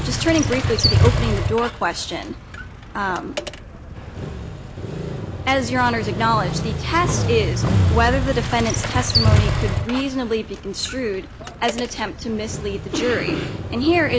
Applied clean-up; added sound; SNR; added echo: none; Motorcycle; 0 dB; none.